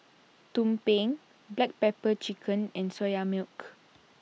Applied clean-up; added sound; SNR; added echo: none; none; none; none.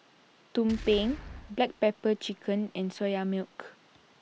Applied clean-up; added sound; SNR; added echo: none; Boom; 16 dB; none.